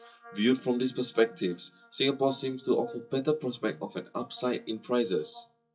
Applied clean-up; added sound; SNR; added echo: classical method WPE with log-MMSE.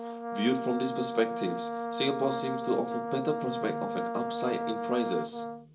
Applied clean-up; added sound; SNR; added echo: none; Brass instrument; 2 dB; reverberation time 0.2 s.